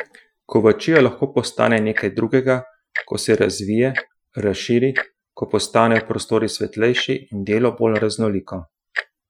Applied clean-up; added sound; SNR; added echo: classical method Wiener filter.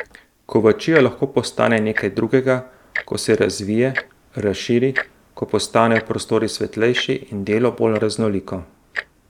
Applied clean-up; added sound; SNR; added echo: neural mask model DeepFilterNet 3.